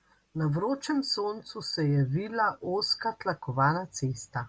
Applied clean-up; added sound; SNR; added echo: none; none; none; none.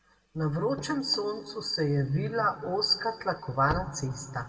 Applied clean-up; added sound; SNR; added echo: none; Slam / Car; 15 dB; reverberation time 1.2 s.